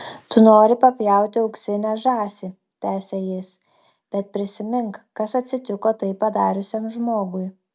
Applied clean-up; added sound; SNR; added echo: none; none; none; none.